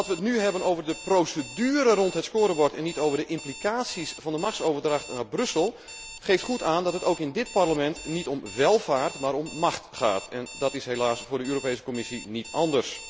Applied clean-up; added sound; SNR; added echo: none; Alarm; 16 dB; none.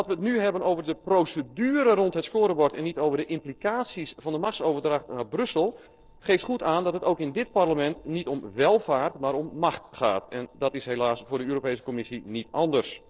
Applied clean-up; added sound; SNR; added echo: neural separator model SepFormer DNS4.